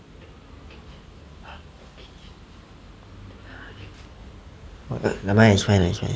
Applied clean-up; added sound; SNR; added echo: none; none; none; none.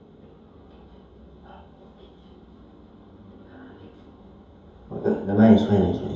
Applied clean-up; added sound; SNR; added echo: none; none; none; reverberation time 2.8 s.